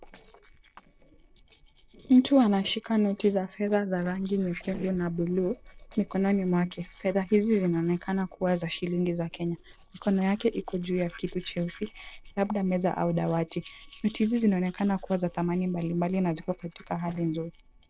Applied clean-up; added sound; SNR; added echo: neural separator model SepFormer DNS4.